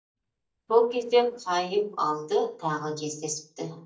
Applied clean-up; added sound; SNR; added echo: neural mask model DeepFilterNet 3.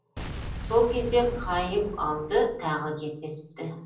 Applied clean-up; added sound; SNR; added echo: none; Boom; 10 dB; reverberation time 0.6 s.